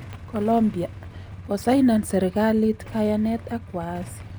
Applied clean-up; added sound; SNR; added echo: none; Idling / Engine starting / Motorcycle / Accelerating, revving, vroom; 15 dB; none.